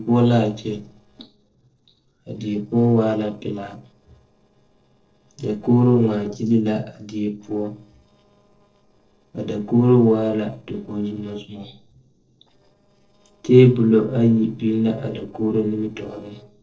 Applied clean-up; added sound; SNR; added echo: neural separator model SepFormer DNS4.